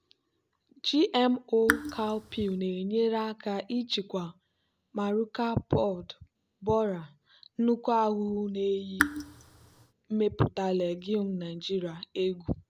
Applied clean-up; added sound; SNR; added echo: none; Raindrop / Drip; 3 dB; none.